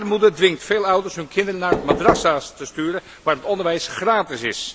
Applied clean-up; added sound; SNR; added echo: none; Knock / Wood; 6 dB; none.